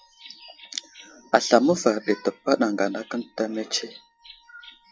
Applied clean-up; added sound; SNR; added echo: classical method log-MMSE.